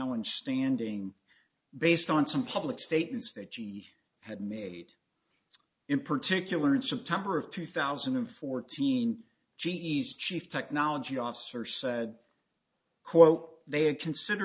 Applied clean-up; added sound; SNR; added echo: none; none; none; none.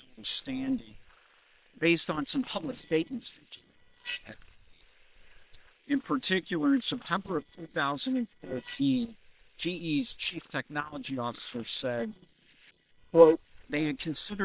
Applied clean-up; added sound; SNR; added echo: neural separator model SepFormer WHAM!.